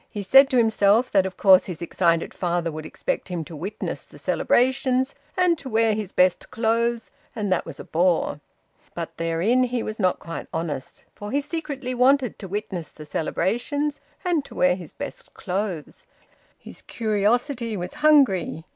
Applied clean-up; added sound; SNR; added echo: none; none; none; none.